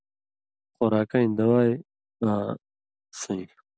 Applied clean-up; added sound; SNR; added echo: none; none; none; none.